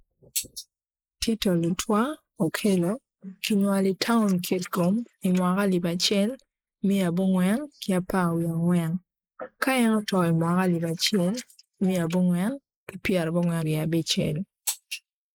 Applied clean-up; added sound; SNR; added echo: neural mask model Resemble Enhance denoiser.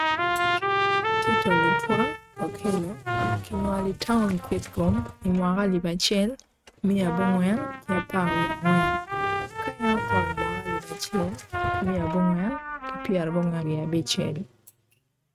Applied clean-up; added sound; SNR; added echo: neural mask model RNNoise.